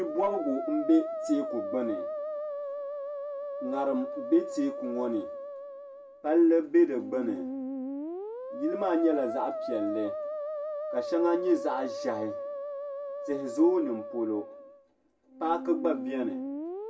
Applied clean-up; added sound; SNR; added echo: none; Musical instrument; 6 dB; reverberation time 0.2 s.